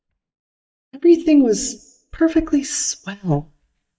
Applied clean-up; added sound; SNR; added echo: neural mask model DeepFilterNet 3.